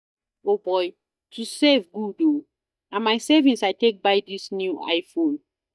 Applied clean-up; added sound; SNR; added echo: neural mask model DeepFilterNet 3.